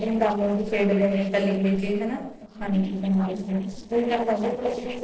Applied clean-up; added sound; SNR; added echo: neural separator model SepFormer DNS4.